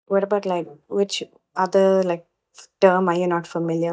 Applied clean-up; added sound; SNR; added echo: neural mask model DeepFilterNet 3.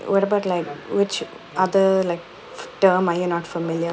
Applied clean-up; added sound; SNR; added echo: none; Wind instrument, woodwind instrument; 18 dB; none.